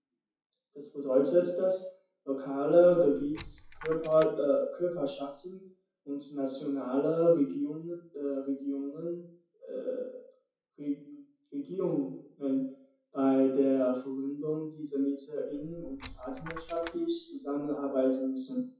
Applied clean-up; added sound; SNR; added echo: classical method WPE with log-MMSE.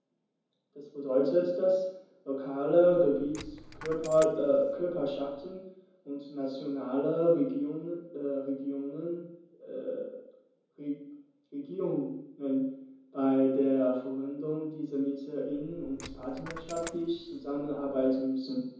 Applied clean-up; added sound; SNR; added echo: none; Coin (dropping); 18 dB; reverberation time 0.9 s.